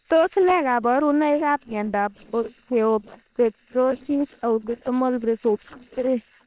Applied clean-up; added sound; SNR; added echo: neural separator model SepFormer WHAM!.